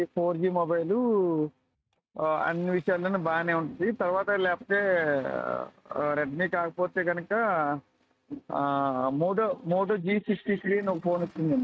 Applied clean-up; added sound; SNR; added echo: neural mask model RNNoise.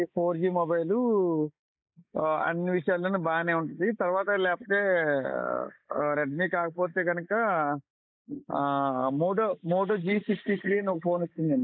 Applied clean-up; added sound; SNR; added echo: neural mask model Resemble Enhance denoiser.